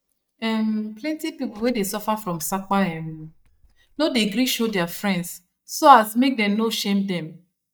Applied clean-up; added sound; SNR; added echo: neural mask model DeepFilterNet 3.